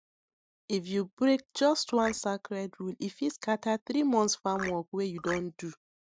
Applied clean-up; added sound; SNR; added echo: neural mask model Resemble Enhance denoiser.